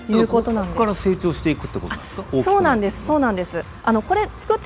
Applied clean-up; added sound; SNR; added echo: none; Wind; 16 dB; none.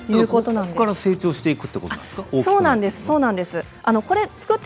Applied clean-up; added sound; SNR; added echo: none; none; none; none.